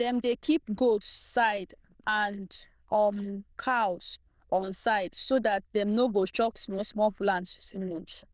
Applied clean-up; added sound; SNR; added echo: neural diffusion model UNIVERSE++.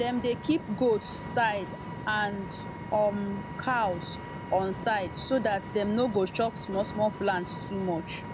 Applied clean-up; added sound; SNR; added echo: none; Vehicle; 9 dB; none.